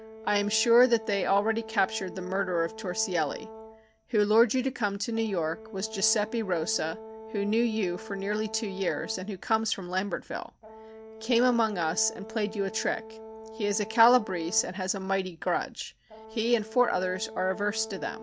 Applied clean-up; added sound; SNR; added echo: none; Brass instrument; 15 dB; none.